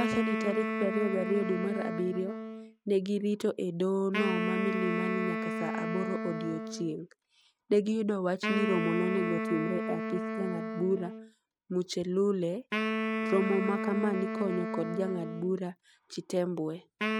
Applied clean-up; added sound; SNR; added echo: neural mask model RNNoise.